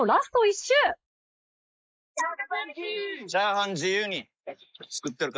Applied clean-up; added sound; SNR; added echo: neural mask model Resemble Enhance denoiser.